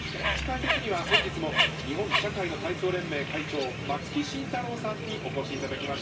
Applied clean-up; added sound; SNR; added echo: none; Bird; 0 dB; reverberation time 3.0 s.